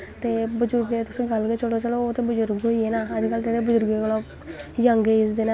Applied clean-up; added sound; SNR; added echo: none; none; none; none.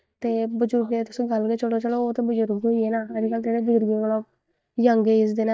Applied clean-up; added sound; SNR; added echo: neural mask model DeepFilterNet 3.